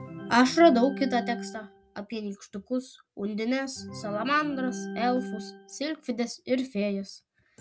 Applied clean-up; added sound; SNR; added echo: none; Organ; 13 dB; none.